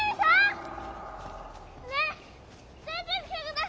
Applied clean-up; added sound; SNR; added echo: none; Vehicle; 20 dB; none.